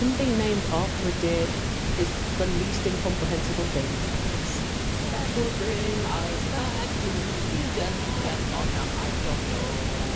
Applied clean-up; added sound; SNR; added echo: none; Water; -4 dB; none.